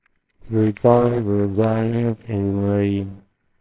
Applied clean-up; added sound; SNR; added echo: neural separator model SepFormer WHAMR!.